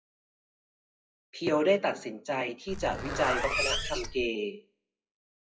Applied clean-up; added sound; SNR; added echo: classical method WPE with log-MMSE.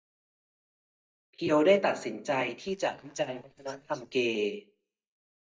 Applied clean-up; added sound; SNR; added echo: neural mask model DeepFilterNet 3.